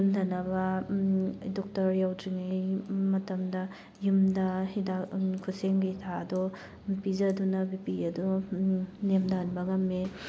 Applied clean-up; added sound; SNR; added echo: none; none; none; none.